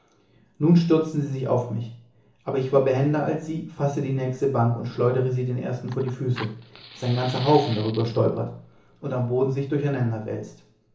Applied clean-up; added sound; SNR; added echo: none; Fire; 17 dB; reverberation time 0.8 s.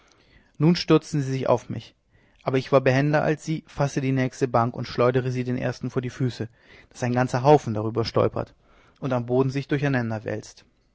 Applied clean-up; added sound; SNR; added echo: none; none; none; none.